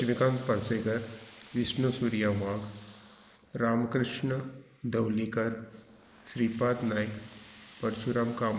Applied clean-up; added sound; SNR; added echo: neural mask model Resemble Enhance denoiser.